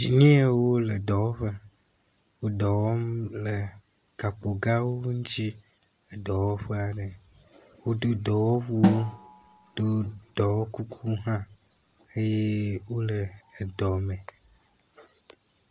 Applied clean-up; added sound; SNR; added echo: none; Snare drum; 5 dB; none.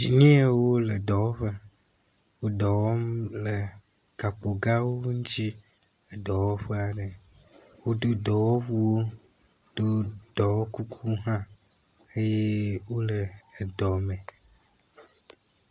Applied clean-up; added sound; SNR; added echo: none; none; none; none.